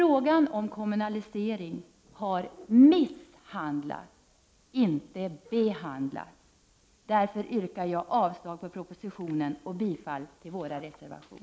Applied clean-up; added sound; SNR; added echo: none; none; none; none.